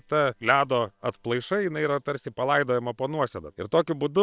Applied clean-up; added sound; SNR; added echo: neural separator model SepFormer WHAM!.